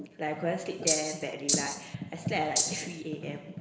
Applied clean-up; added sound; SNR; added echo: none; Rattle (instrument); -3 dB; reverberation time 1.1 s.